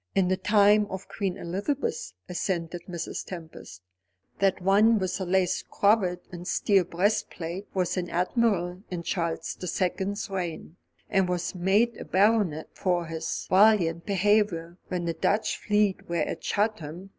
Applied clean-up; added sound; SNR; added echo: none; none; none; none.